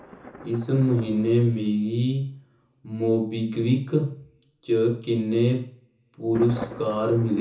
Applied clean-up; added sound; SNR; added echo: none; Thunder; 19 dB; reverberation time 0.6 s.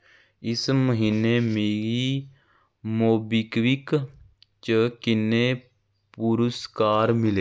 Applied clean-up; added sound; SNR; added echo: none; none; none; none.